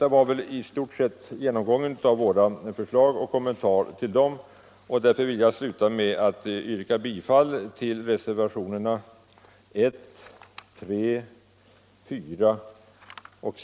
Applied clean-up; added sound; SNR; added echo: none; none; none; none.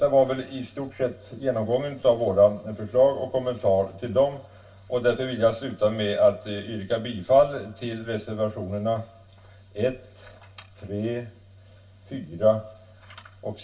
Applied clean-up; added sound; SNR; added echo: none; none; none; reverberation time 0.2 s.